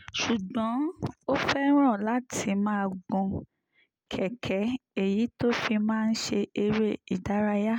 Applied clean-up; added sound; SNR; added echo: none; none; none; none.